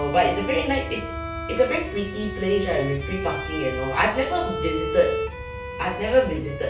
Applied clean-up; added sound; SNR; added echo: none; Bowed string instrument; 8 dB; reverberation time 0.3 s.